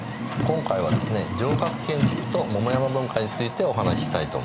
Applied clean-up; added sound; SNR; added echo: none; Car; 2 dB; none.